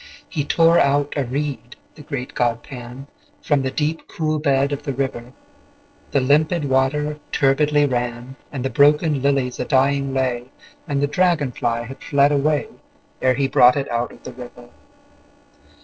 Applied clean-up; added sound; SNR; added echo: neural separator model SepFormer DNS4.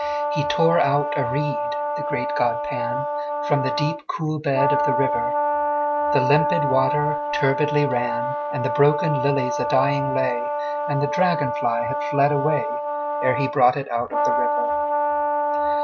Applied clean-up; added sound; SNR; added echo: none; Brass instrument; 0 dB; none.